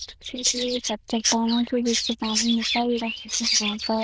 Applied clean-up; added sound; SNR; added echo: neural diffusion model UNIVERSE++.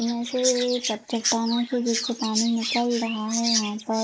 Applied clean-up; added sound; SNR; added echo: neural mask model Resemble Enhance denoiser.